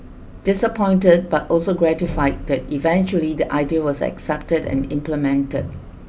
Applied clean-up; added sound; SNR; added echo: none; none; none; none.